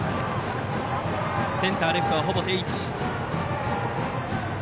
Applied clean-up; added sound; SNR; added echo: none; none; none; none.